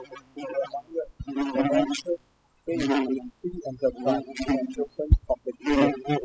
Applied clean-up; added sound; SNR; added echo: classical method spectral subtraction.